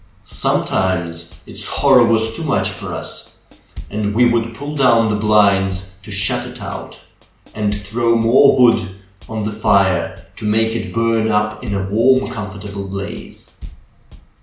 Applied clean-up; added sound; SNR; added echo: none; Drum kit; 19 dB; none.